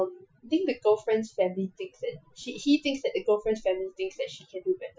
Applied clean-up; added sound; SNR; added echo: classical method Wiener filter.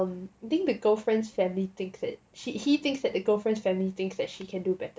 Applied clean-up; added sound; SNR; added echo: none; none; none; none.